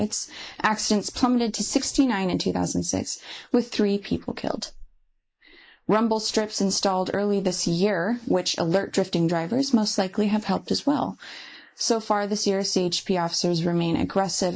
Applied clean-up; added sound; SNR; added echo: neural mask model Resemble Enhance denoiser.